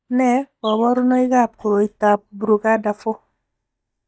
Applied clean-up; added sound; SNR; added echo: neural mask model DeepFilterNet 3.